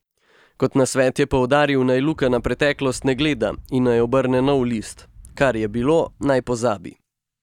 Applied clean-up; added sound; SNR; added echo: neural mask model DeepFilterNet 3.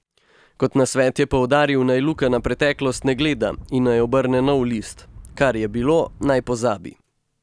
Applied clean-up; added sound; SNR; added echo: none; Wind; 19 dB; none.